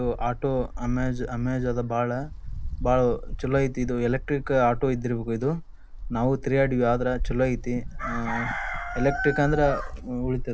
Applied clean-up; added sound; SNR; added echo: none; Wind; 7 dB; none.